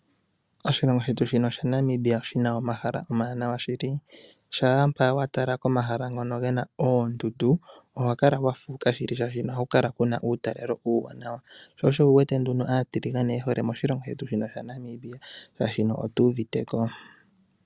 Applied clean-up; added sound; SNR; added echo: none; none; none; none.